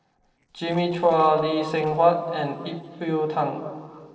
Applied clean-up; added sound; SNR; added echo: neural separator model SepFormer DNS4.